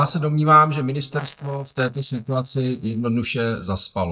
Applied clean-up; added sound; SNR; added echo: neural mask model DeepFilterNet 3.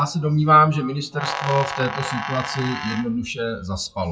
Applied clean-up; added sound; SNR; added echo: classical method WPE with log-MMSE.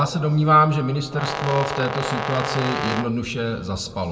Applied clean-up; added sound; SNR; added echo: none; Brass instrument; 5 dB; reverberation time 1.2 s.